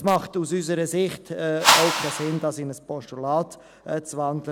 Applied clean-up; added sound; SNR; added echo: none; Whoosh, swoosh, swish; -4 dB; none.